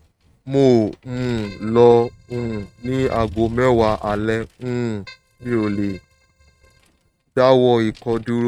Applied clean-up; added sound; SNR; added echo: neural mask model RNNoise.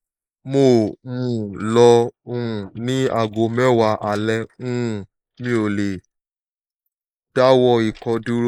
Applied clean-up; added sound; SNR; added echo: neural mask model Resemble Enhance denoiser.